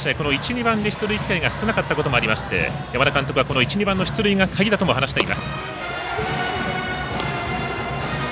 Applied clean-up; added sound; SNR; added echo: none; none; none; none.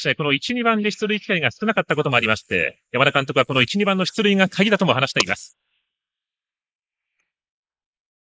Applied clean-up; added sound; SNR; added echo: neural mask model Resemble Enhance denoiser.